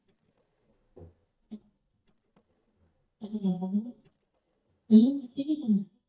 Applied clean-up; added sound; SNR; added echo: neural mask model DeepFilterNet 3.